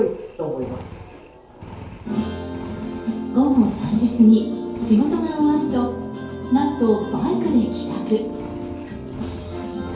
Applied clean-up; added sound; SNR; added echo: none; Engine; 19 dB; reverberation time 2.4 s.